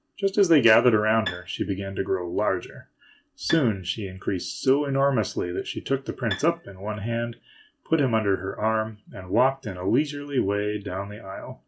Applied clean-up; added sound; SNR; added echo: none; Bowed string instrument; 14 dB; reverberation time 0.2 s.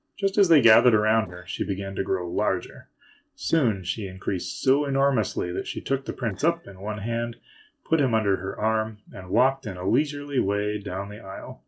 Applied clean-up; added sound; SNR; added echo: neural separator model SepFormer DNS4.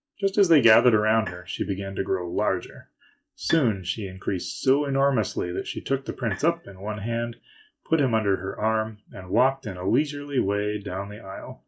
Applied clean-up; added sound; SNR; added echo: neural mask model DeepFilterNet 3.